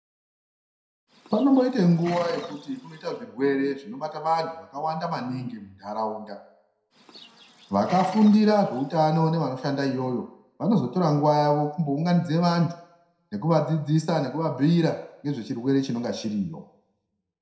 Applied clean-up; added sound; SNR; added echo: none; Livestock, farm animals, working animals; 17 dB; reverberation time 0.5 s.